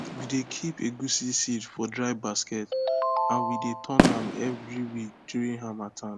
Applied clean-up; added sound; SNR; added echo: none; Fireworks + Ringtone; -1 dB; none.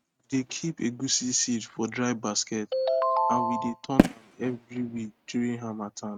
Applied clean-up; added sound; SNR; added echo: neural mask model RNNoise.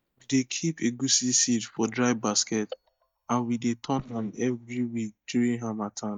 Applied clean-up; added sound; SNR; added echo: neural mask model DeepFilterNet 3.